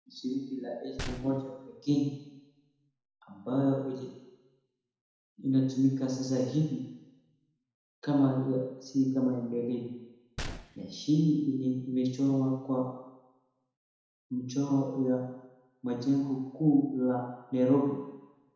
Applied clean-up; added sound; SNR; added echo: none; Gunshot, gunfire; 15 dB; reverberation time 1.0 s.